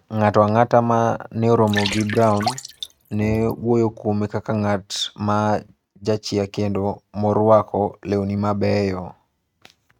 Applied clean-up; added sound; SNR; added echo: neural mask model RNNoise.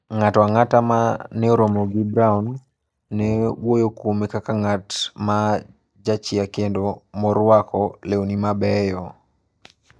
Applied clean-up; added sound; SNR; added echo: neural mask model DeepFilterNet 3.